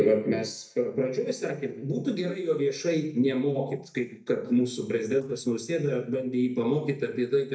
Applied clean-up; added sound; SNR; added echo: neural mask model DeepFilterNet 3.